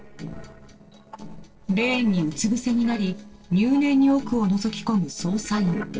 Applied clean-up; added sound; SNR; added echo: neural separator model SepFormer DNS4.